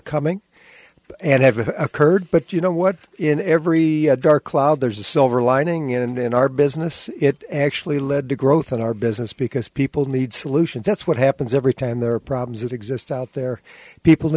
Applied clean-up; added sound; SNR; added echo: none; none; none; none.